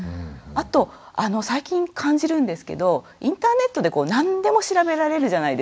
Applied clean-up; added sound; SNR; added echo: none; none; none; none.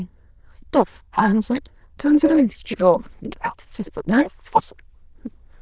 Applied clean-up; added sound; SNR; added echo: neural diffusion model UNIVERSE++.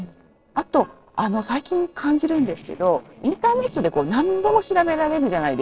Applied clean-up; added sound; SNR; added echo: neural separator model SepFormer DNS4.